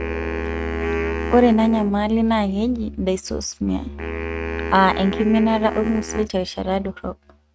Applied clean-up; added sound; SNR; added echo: neural mask model RNNoise.